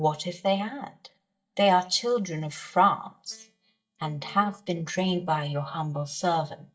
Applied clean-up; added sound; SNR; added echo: neural mask model DeepFilterNet 3.